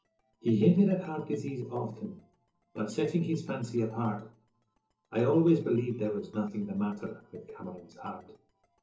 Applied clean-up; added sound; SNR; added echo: neural separator model SepFormer DNS4.